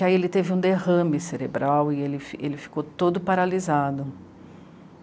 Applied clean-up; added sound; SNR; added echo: none; none; none; none.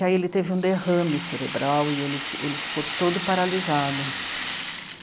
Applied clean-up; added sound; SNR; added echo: none; Rattle (instrument); 4 dB; none.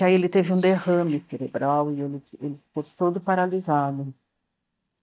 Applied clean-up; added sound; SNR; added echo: neural mask model DeepFilterNet 3.